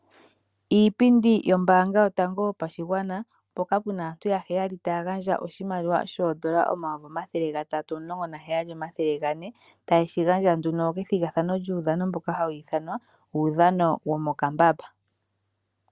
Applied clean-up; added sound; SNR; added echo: none; none; none; none.